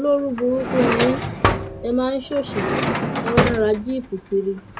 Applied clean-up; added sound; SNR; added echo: none; Drawer open or close; 1 dB; none.